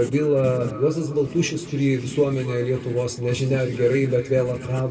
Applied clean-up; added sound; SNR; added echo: none; Writing; 14 dB; reverberation time 2.5 s.